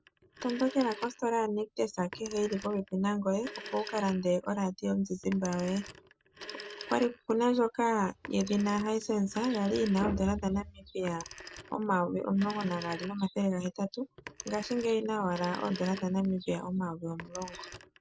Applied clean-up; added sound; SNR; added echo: none; Telephone; 16 dB; none.